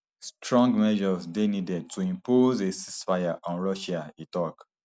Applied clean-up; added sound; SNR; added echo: none; none; none; none.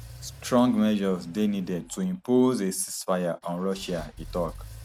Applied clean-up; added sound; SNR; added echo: none; Engine / Car; 19 dB; none.